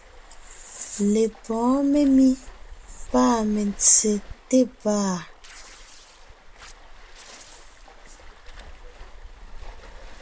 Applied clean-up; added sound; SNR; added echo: none; Tearing + Waves, surf; 17 dB; none.